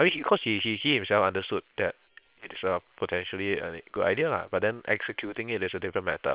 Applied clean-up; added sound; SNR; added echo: neural separator model SepFormer WHAM!.